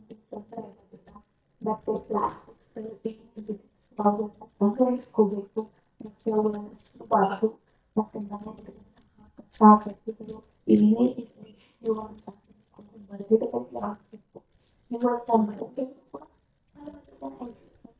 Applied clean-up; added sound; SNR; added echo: neural mask model DeepFilterNet 3.